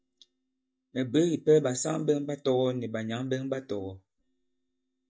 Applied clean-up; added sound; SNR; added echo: neural mask model DeepFilterNet 3.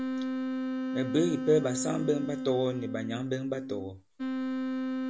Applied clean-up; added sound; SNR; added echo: none; Wind instrument, woodwind instrument; 2 dB; none.